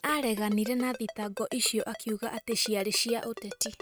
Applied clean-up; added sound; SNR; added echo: neural mask model RNNoise.